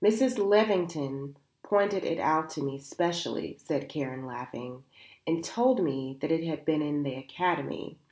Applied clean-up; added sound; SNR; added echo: none; none; none; none.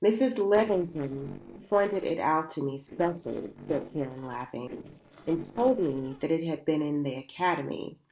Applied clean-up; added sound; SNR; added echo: neural separator model SepFormer DNS4.